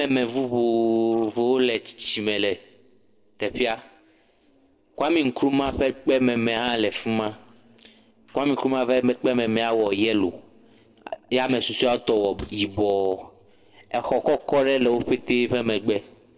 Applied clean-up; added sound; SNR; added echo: neural separator model SepFormer DNS4.